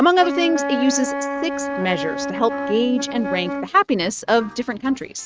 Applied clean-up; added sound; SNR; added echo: neural mask model RNNoise.